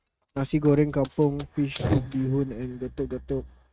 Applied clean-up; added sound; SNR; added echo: neural mask model RNNoise.